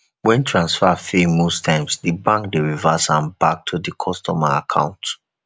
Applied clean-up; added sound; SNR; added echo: none; none; none; none.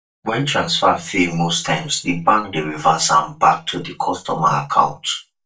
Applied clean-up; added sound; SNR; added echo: neural mask model DeepFilterNet 3.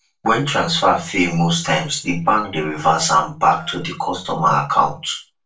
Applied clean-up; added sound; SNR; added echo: neural separator model SepFormer DNS4.